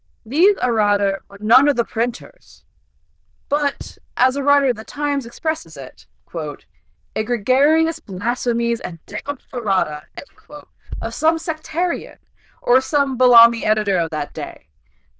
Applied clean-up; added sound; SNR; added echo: neural diffusion model UNIVERSE++.